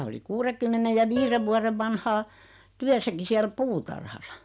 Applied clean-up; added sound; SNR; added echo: none; Piano; 17 dB; none.